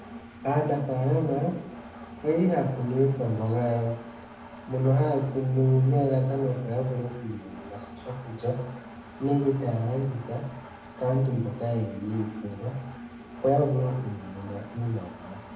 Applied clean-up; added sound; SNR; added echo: none; Engine; 16 dB; reverberation time 0.7 s.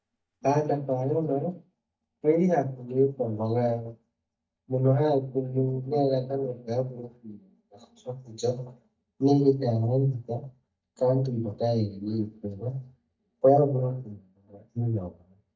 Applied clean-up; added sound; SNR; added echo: neural mask model DeepFilterNet 3.